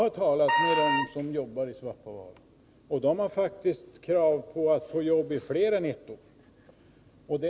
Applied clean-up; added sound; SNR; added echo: none; Wind instrument, woodwind instrument; -1 dB; none.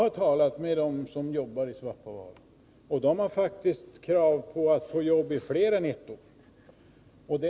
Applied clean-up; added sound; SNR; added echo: none; none; none; none.